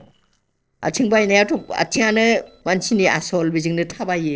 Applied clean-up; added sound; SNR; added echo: neural separator model SepFormer DNS4.